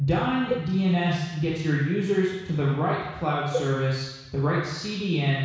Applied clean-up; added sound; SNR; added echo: none; Cowbell; 12 dB; reverberation time 1.1 s.